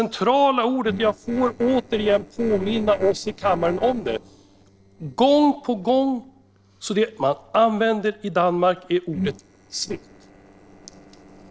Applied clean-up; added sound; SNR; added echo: neural separator model SepFormer DNS4.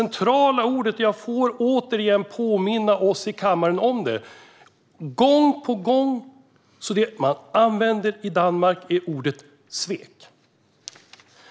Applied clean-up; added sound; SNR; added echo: none; none; none; none.